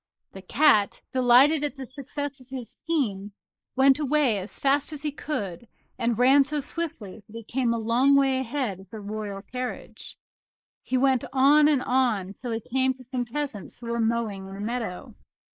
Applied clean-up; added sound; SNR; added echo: neural mask model Resemble Enhance denoiser.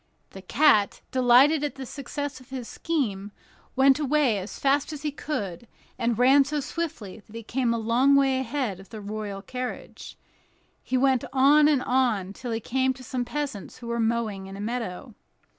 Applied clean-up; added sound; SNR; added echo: none; none; none; none.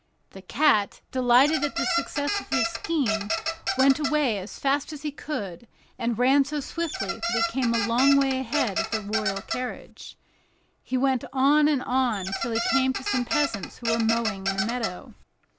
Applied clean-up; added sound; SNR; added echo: none; Squeak; 4 dB; none.